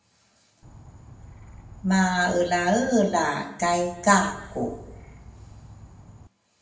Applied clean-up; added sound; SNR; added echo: none; Insect; 19 dB; reverberation time 0.7 s.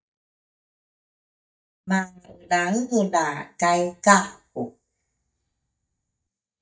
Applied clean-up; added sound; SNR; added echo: neural mask model DeepFilterNet 3.